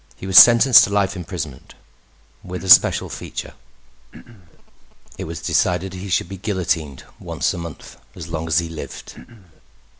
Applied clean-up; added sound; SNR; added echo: none; Cough; 14 dB; none.